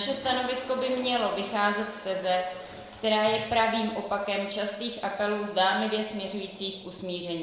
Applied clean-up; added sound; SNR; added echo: none; Toilet flush / Water; 20 dB; reverberation time 1.0 s.